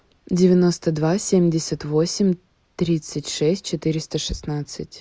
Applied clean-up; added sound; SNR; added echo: none; none; none; none.